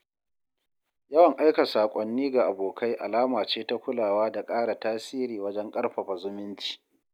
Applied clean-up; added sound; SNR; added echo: none; none; none; none.